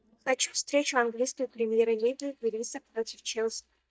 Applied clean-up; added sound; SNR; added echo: neural mask model DeepFilterNet 3.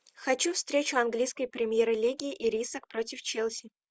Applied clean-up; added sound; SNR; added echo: none; none; none; none.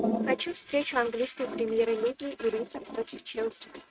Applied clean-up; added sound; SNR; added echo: neural mask model RNNoise.